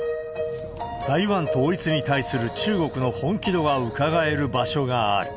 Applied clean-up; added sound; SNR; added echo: none; Breathing; 19 dB; none.